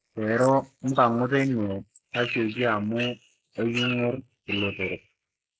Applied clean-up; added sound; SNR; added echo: neural mask model Resemble Enhance denoiser.